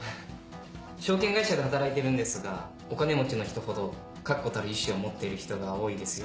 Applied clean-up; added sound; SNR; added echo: none; none; none; none.